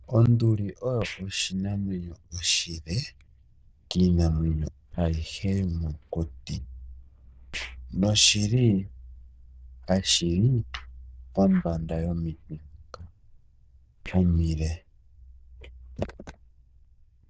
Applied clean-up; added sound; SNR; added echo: neural diffusion model UNIVERSE++.